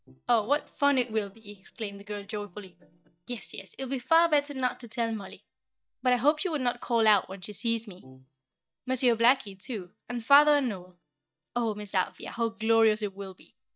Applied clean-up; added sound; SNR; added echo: neural mask model DeepFilterNet 3.